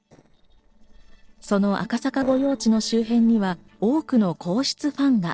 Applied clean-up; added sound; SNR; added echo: neural separator model SepFormer DNS4.